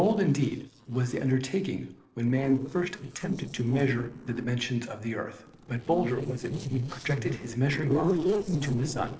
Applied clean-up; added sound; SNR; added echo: neural separator model SepFormer DNS4.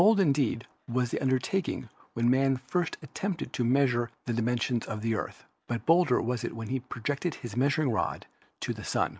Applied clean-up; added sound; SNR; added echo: none; none; none; none.